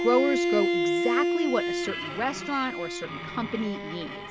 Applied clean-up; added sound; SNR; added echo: none; Bowed string instrument; -1 dB; none.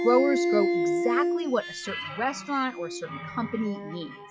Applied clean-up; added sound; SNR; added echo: classical method log-MMSE.